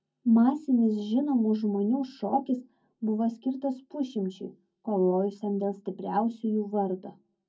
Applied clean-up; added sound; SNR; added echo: none; none; none; reverberation time 0.3 s.